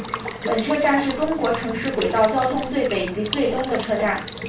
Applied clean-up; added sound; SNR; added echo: none; Water tap, faucet / Water / Liquid; 8 dB; reverberation time 0.3 s.